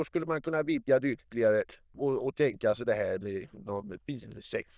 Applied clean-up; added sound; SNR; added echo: neural diffusion model UNIVERSE++.